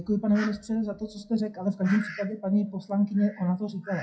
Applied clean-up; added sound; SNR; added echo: classical method WPE with log-MMSE.